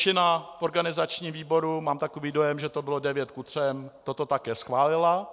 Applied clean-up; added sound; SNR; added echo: none; none; none; none.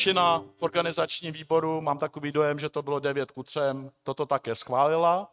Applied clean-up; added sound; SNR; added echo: neural mask model RNNoise.